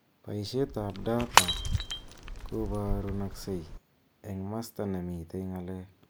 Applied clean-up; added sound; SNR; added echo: none; Shatter / Crushing; -4 dB; none.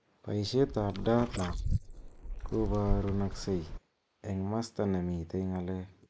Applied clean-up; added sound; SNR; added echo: neural mask model Resemble Enhance denoiser.